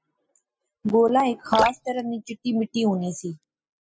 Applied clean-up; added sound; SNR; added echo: classical method spectral subtraction.